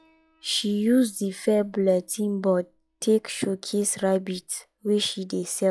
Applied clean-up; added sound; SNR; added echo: classical method log-MMSE.